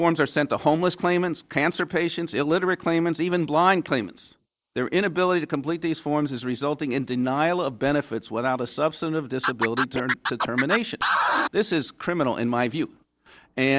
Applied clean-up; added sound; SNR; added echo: neural mask model Resemble Enhance denoiser.